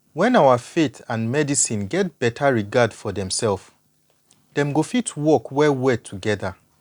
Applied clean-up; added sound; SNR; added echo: none; none; none; none.